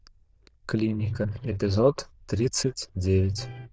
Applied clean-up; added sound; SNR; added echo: neural diffusion model UNIVERSE++.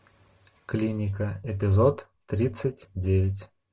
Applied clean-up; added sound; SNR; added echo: none; none; none; none.